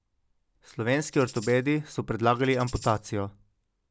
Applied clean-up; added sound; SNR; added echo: none; Tambourine; 13 dB; none.